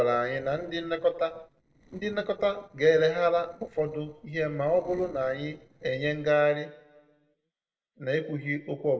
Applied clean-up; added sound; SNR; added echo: neural separator model SepFormer DNS4.